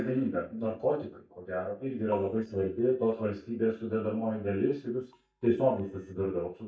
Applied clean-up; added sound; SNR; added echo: neural mask model DeepFilterNet 3.